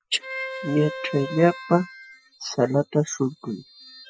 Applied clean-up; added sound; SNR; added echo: classical method Wiener filter.